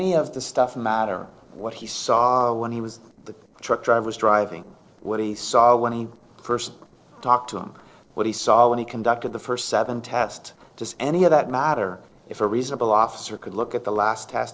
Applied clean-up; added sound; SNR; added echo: neural separator model SepFormer DNS4.